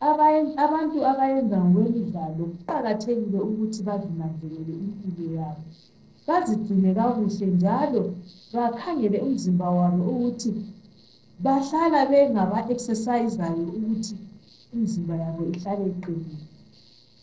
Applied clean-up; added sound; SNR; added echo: neural separator model SepFormer DNS4.